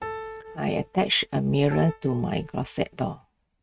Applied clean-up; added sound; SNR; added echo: neural mask model RNNoise.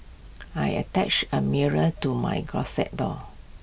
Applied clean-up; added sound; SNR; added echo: none; none; none; none.